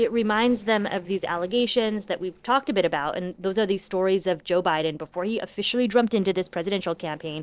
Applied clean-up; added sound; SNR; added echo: neural separator model SepFormer DNS4.